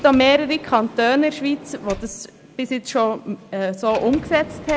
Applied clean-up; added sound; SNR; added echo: none; Sliding door; 18 dB; none.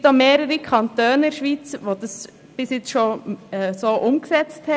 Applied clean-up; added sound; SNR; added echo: none; none; none; none.